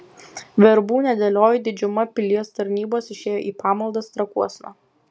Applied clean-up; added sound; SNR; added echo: none; none; none; none.